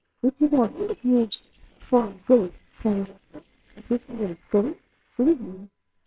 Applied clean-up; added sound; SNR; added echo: neural separator model SepFormer WHAMR!.